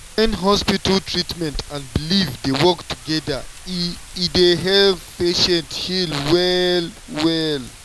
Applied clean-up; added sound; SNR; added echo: none; Wind; 15 dB; none.